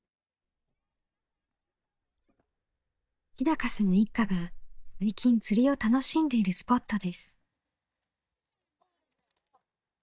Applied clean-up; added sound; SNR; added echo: neural mask model DeepFilterNet 3.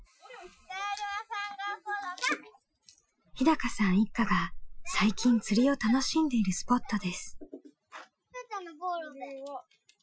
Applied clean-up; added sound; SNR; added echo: classical method Wiener filter.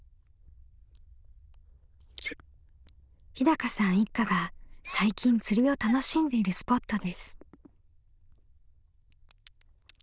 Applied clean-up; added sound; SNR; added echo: neural diffusion model UNIVERSE++.